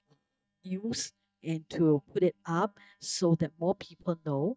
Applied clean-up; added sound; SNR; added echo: neural mask model DeepFilterNet 3.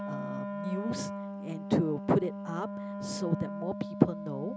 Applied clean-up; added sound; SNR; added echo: none; Wind instrument, woodwind instrument; 6 dB; none.